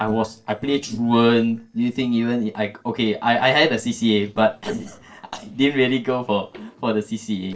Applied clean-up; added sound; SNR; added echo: neural separator model SepFormer DNS4.